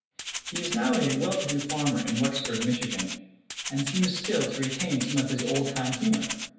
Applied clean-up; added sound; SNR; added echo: none; Rattle (instrument); 6 dB; reverberation time 0.9 s.